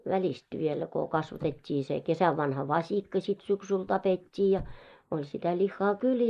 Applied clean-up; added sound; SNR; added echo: neural mask model Resemble Enhance denoiser.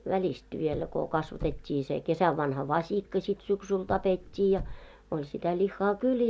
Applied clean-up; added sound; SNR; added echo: none; Car; 12 dB; none.